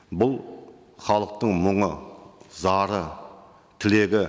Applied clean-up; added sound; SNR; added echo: none; none; none; none.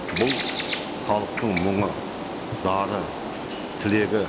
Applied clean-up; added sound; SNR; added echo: none; Bird; 1 dB; none.